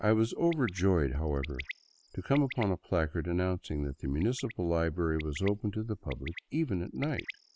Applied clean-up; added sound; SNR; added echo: none; Bird; 18 dB; none.